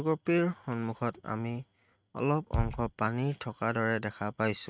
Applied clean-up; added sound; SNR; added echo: neural mask model RNNoise.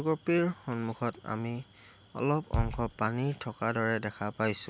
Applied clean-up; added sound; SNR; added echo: none; Bass drum; 6 dB; none.